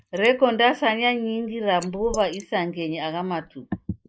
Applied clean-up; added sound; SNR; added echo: neural mask model Resemble Enhance denoiser.